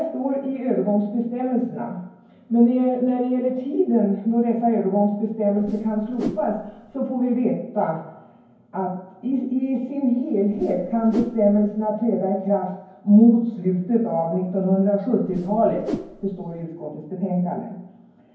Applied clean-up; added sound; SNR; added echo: none; Whoosh, swoosh, swish; 12 dB; reverberation time 0.9 s.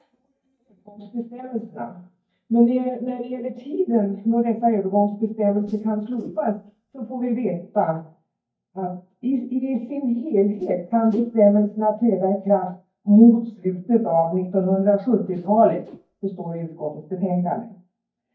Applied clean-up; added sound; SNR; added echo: neural mask model DeepFilterNet 3.